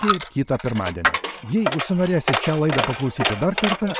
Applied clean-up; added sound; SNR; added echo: none; Coin (dropping); 2 dB; none.